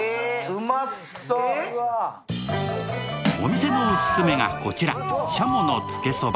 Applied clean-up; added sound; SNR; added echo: none; Cutlery, silverware; 8 dB; none.